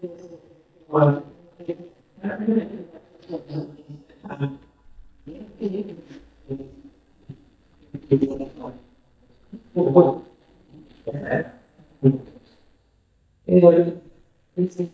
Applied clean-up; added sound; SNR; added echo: neural mask model DeepFilterNet 3.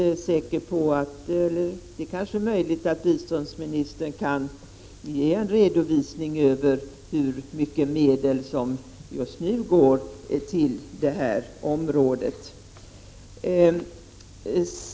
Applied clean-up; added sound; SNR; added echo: none; none; none; none.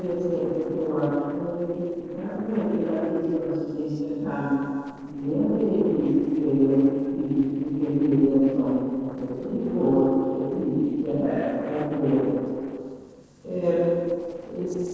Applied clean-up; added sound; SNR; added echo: neural separator model SepFormer DNS4.